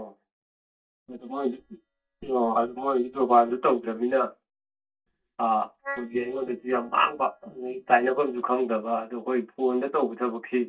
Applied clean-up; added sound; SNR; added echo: neural mask model DeepFilterNet 3.